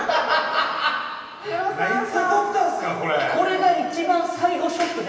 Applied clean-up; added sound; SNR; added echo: none; none; none; reverberation time 2.6 s.